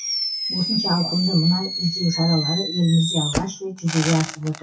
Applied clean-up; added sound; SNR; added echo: classical method WPE with log-MMSE.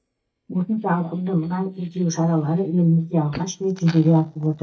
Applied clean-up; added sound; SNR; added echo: neural mask model DeepFilterNet 3.